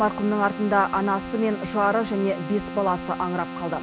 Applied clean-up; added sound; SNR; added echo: none; Keyboard (musical); 10 dB; none.